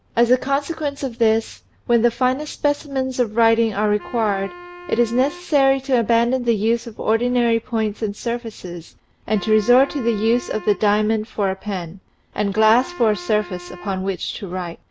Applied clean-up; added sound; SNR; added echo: none; Wind instrument, woodwind instrument; 19 dB; none.